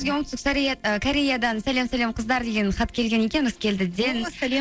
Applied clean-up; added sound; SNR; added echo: neural separator model SepFormer DNS4.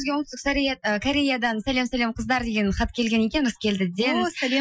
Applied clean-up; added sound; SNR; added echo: classical method Wiener filter.